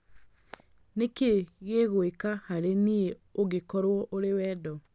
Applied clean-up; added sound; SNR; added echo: none; none; none; none.